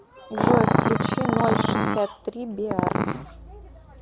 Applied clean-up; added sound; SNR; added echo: none; Growling; -2 dB; none.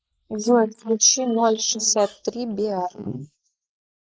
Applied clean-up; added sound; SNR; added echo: neural mask model Resemble Enhance denoiser.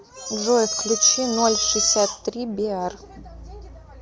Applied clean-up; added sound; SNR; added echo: none; none; none; none.